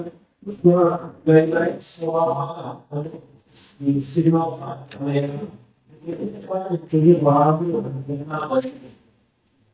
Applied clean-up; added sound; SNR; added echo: neural mask model DeepFilterNet 3.